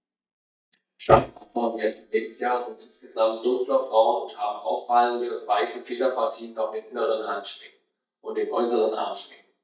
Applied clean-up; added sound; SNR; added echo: neural mask model DeepFilterNet 3.